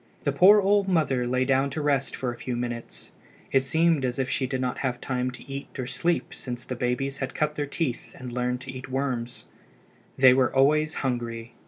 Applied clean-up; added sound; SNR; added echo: none; none; none; none.